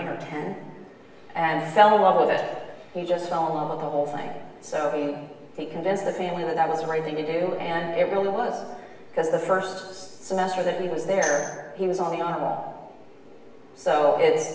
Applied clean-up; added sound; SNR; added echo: none; Tambourine; 15 dB; reverberation time 1.0 s.